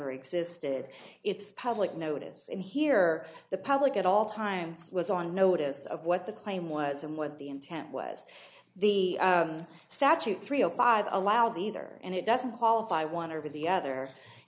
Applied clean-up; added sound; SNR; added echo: none; none; none; none.